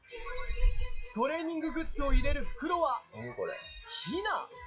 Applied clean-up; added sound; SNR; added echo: classical method WPE with log-MMSE.